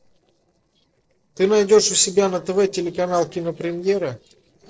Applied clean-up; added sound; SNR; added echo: neural separator model SepFormer DNS4.